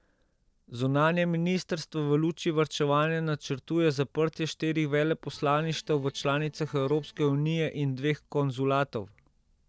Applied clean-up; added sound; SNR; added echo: neural separator model SepFormer DNS4.